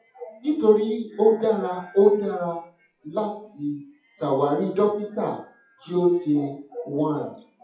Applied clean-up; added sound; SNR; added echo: classical method WPE with log-MMSE.